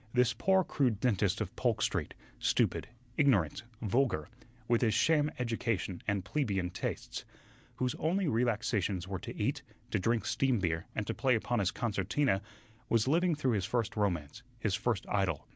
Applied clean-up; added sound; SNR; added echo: none; none; none; none.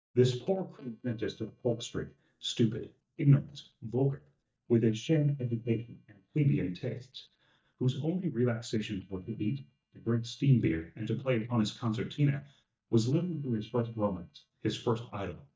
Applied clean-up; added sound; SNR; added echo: neural mask model DeepFilterNet 3.